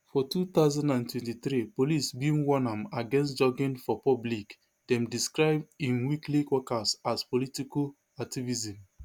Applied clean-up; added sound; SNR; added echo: none; none; none; none.